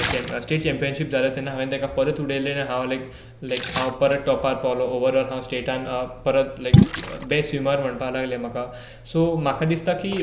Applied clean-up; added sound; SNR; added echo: none; Splash, splatter; 4 dB; none.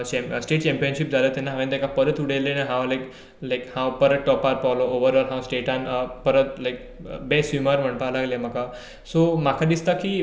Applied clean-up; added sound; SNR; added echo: none; none; none; none.